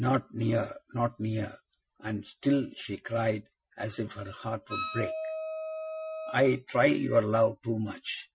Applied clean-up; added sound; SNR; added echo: classical method Wiener filter.